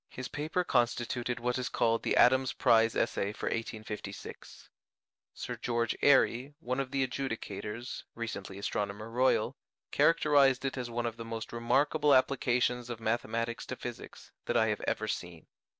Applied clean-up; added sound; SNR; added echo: none; none; none; none.